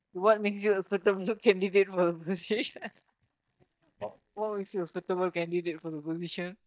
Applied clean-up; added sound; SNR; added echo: neural mask model DeepFilterNet 3.